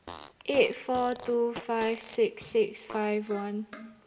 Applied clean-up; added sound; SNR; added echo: none; Fart; 16 dB; reverberation time 0.7 s.